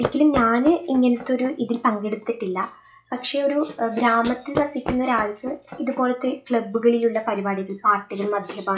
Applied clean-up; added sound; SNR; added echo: classical method log-MMSE.